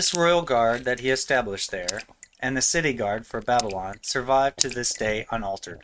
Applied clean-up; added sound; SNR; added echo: neural mask model RNNoise.